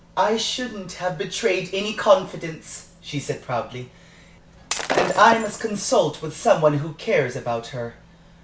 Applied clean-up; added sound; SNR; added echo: none; Shatter; 4 dB; none.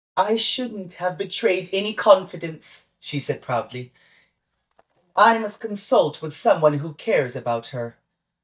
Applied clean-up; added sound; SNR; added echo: neural mask model DeepFilterNet 3.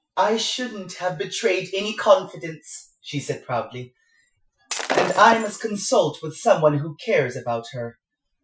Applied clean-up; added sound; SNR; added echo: classical method Wiener filter.